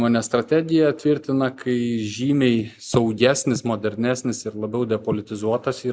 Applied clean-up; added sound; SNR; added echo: none; none; none; none.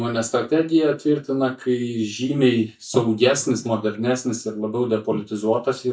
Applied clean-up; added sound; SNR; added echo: neural mask model DeepFilterNet 3.